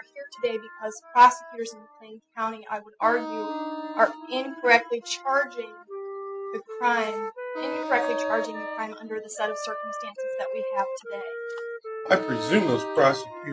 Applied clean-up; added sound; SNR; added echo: classical method spectral subtraction.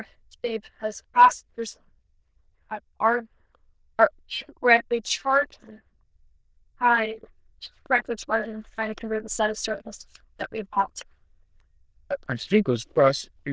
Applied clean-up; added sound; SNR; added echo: neural diffusion model UNIVERSE++.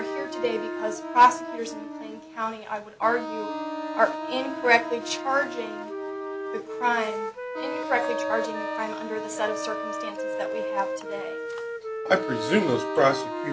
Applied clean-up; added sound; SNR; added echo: none; Wind instrument, woodwind instrument + Wind instrument, woodwind instrument; 4 dB; none.